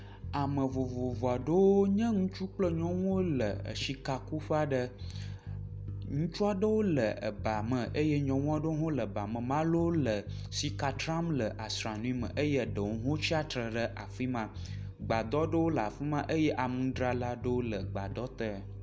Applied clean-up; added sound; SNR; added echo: none; Bass guitar; 10 dB; none.